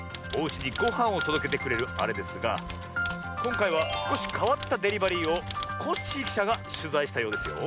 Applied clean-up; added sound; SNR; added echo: none; Typewriter; 12 dB; none.